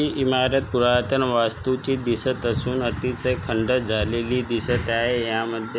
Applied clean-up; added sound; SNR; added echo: none; none; none; none.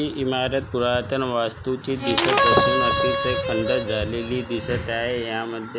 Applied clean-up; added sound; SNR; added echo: none; Harmonica + Shatter; -2 dB; none.